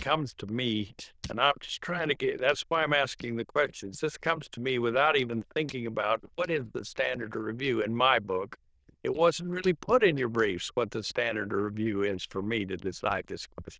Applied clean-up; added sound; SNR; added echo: neural diffusion model UNIVERSE++.